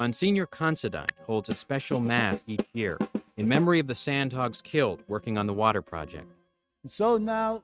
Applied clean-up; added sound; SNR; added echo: neural mask model RNNoise.